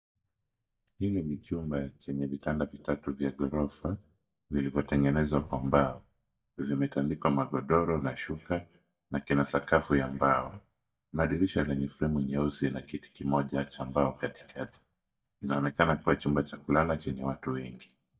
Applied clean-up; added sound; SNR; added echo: neural mask model DeepFilterNet 3.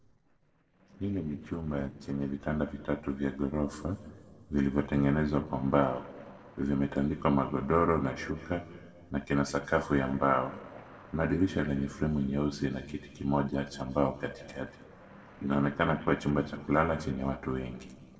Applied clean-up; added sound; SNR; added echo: neural separator model SepFormer DNS4.